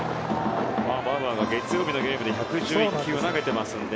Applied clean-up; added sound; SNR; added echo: none; Thunder + Strum; 12 dB; none.